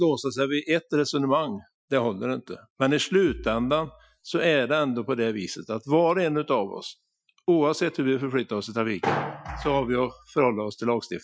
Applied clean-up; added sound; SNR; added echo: classical method Wiener filter.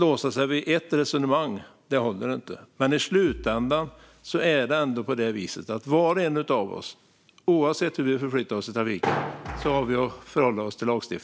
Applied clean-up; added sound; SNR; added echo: none; Bass drum; 20 dB; none.